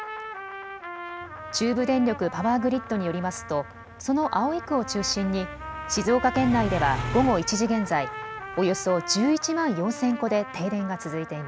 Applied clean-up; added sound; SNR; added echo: none; Trumpet; 12 dB; none.